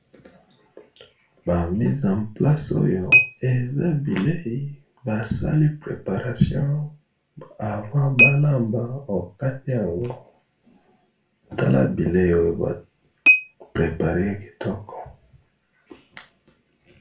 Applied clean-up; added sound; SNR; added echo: none; Chink, clink; 4 dB; reverberation time 0.3 s.